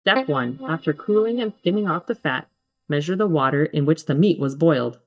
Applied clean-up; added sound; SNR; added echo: neural mask model DeepFilterNet 3.